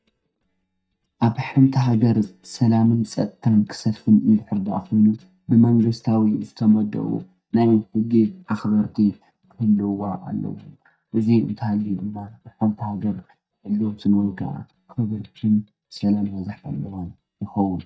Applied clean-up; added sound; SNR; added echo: neural mask model DeepFilterNet 3.